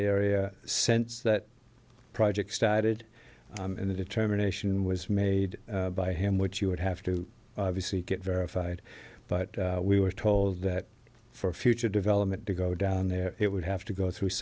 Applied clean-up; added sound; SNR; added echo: none; none; none; none.